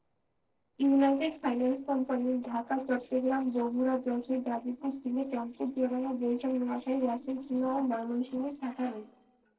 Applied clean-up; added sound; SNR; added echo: neural separator model SepFormer DNS4.